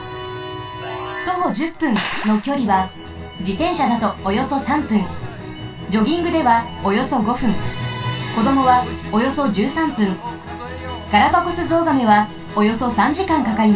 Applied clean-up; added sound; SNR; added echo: none; none; none; reverberation time 0.2 s.